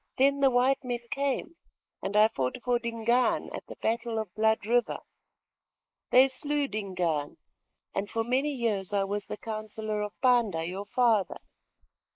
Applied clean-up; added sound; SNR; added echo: neural mask model Resemble Enhance denoiser.